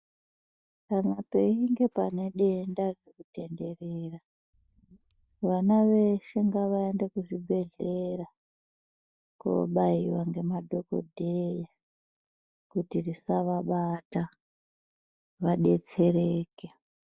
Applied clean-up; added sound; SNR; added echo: neural mask model DeepFilterNet 3.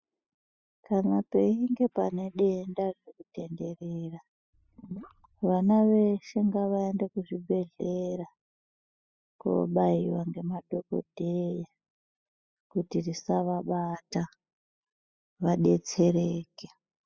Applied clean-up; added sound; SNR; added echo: classical method spectral subtraction.